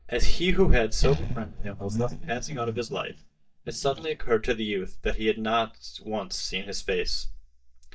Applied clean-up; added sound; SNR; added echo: neural mask model DeepFilterNet 3.